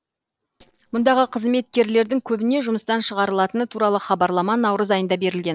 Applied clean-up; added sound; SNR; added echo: neural separator model SepFormer DNS4.